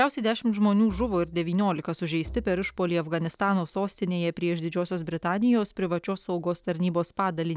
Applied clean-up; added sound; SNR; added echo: none; Bowed string instrument; 17 dB; none.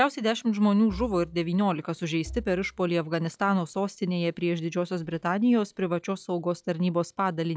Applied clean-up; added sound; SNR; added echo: classical method log-MMSE.